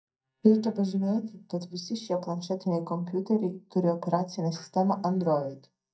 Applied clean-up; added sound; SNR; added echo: neural mask model DeepFilterNet 3.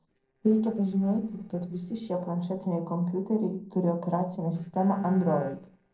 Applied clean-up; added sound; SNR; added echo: neural separator model SepFormer DNS4.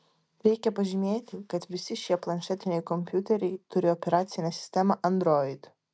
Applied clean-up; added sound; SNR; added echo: none; none; none; none.